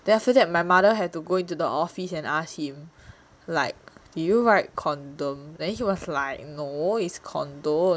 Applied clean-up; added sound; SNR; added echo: none; none; none; none.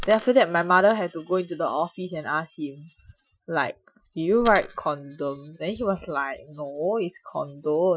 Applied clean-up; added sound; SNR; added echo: classical method Wiener filter.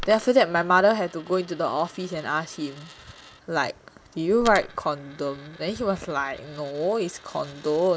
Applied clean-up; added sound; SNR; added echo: none; Coin (dropping); 19 dB; none.